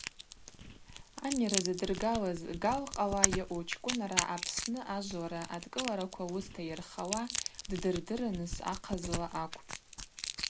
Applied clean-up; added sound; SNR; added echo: neural mask model Resemble Enhance denoiser.